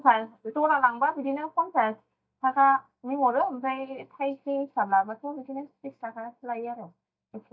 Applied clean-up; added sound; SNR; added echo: neural mask model DeepFilterNet 3.